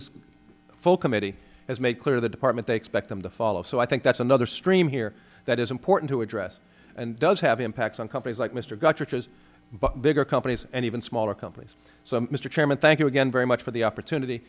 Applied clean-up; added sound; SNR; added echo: none; none; none; none.